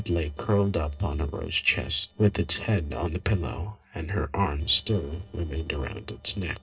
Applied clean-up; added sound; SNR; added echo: neural separator model SepFormer DNS4.